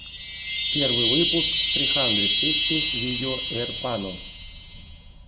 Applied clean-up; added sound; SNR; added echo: none; Chime; -5 dB; none.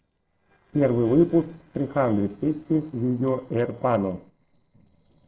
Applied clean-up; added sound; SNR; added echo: neural separator model SepFormer DNS4.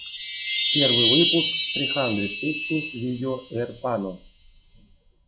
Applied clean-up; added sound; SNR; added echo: classical method log-MMSE.